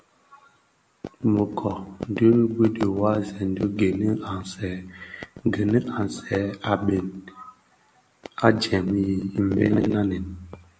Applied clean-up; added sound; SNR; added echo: none; none; none; none.